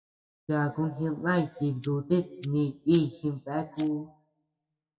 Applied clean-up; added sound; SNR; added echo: classical method WPE with log-MMSE.